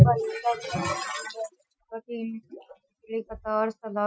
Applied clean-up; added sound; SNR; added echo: classical method Wiener filter.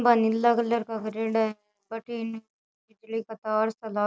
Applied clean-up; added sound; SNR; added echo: none; none; none; none.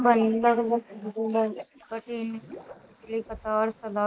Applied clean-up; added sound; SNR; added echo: neural mask model Resemble Enhance denoiser.